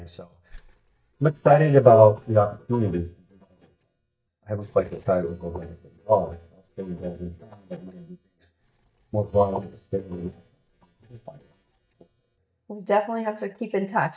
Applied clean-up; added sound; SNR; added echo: neural mask model DeepFilterNet 3.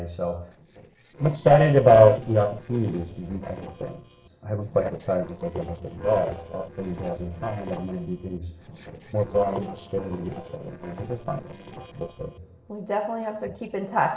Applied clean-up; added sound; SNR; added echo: neural separator model SepFormer DNS4.